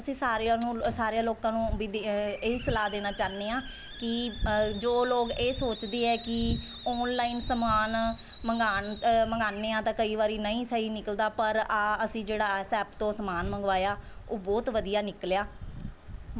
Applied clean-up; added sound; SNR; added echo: none; Hiss; 18 dB; none.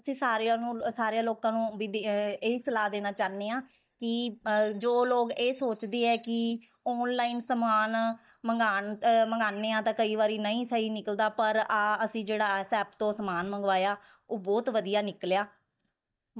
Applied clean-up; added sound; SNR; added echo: neural mask model DeepFilterNet 3.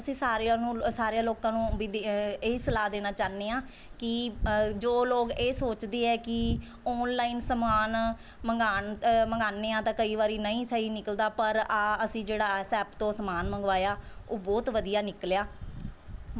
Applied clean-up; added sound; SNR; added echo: none; none; none; none.